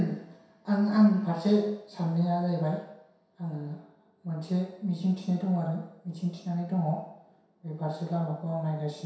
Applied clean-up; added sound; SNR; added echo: none; none; none; reverberation time 0.7 s.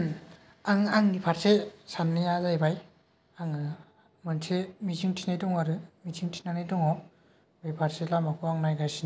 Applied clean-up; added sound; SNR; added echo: none; none; none; none.